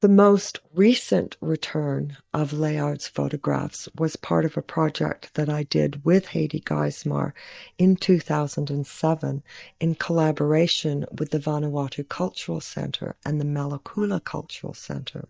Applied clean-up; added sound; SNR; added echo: neural mask model DeepFilterNet 3.